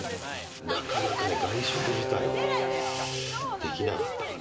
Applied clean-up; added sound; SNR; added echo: none; Bowed string instrument; 5 dB; none.